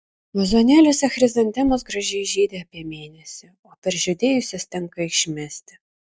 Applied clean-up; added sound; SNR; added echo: neural mask model DeepFilterNet 3.